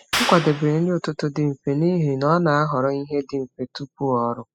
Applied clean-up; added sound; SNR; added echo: classical method spectral subtraction.